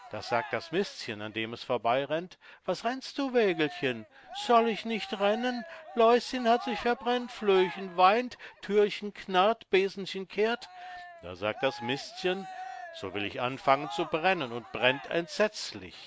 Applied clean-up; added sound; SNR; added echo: none; Cheering; 16 dB; none.